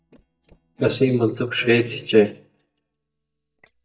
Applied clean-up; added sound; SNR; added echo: neural mask model DeepFilterNet 3.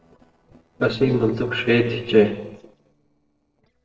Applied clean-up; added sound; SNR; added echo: neural separator model SepFormer DNS4.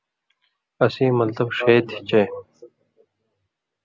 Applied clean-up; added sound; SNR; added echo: none; none; none; none.